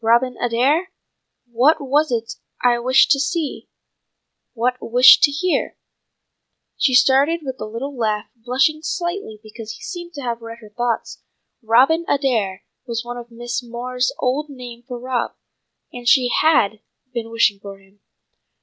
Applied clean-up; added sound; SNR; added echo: none; none; none; none.